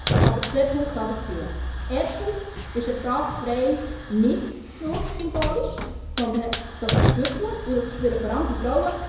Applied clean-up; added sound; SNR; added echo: none; Hiss / Fire; 1 dB; reverberation time 1.0 s.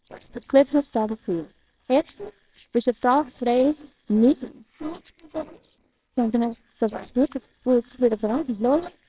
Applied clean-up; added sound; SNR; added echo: neural separator model SepFormer WHAMR!.